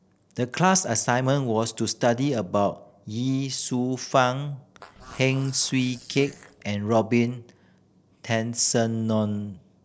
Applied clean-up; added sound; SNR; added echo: neural separator model SepFormer DNS4.